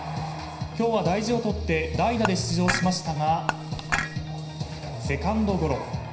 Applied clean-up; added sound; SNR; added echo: none; Dishes, pots, and pans / Chink, clink; 5 dB; reverberation time 0.9 s.